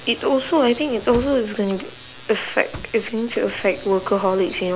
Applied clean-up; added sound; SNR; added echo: none; Sliding door / Motor vehicle (road); 19 dB; none.